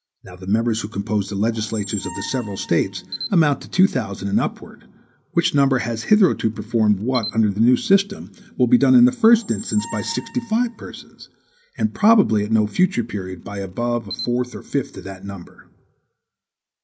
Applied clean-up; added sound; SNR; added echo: none; Squeak + Camera; 17 dB; none.